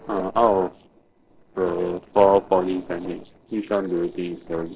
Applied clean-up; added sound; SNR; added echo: neural separator model SepFormer DNS4.